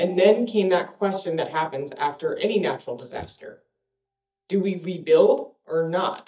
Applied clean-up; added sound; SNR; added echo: neural mask model DeepFilterNet 3.